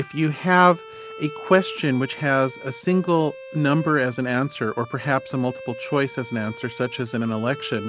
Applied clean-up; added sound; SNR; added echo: none; Bowed string instrument; 16 dB; none.